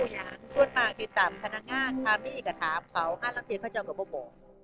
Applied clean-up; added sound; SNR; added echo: neural separator model SepFormer DNS4.